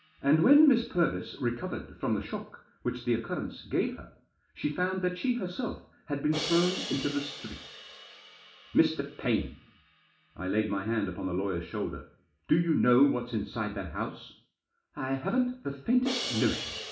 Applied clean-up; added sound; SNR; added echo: none; Crash cymbal; 14 dB; reverberation time 0.5 s.